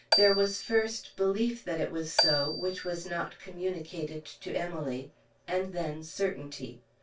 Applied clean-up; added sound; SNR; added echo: none; Marimba, xylophone; 0 dB; reverberation time 0.1 s.